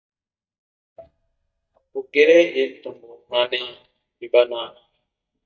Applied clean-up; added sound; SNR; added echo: neural mask model DeepFilterNet 3.